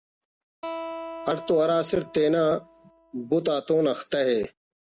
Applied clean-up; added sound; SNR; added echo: none; Acoustic guitar; 14 dB; none.